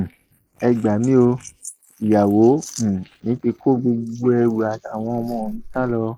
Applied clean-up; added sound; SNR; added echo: neural mask model Resemble Enhance denoiser.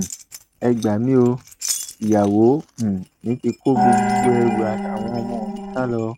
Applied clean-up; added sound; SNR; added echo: neural mask model RNNoise.